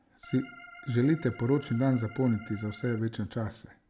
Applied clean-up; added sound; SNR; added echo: none; Organ; 19 dB; none.